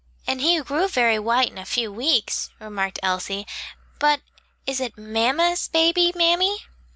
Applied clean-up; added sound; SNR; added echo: none; none; none; none.